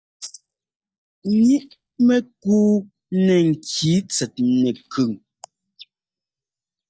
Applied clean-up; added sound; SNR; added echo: neural mask model DeepFilterNet 3.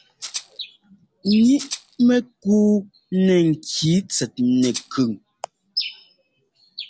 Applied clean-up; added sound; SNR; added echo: none; Rattle (instrument); 12 dB; none.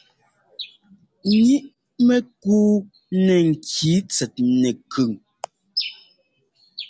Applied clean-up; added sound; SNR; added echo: none; none; none; none.